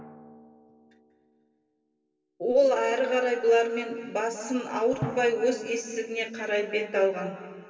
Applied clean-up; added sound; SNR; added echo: none; Drum; 18 dB; reverberation time 2.7 s.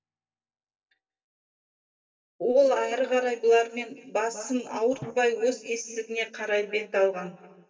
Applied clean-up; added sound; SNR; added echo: neural mask model DeepFilterNet 3.